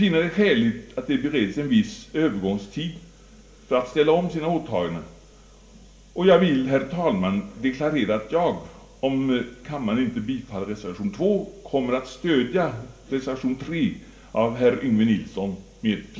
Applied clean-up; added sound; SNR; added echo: none; none; none; reverberation time 0.5 s.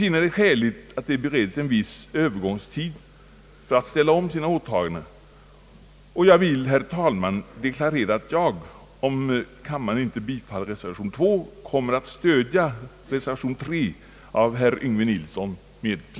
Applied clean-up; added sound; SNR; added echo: none; none; none; none.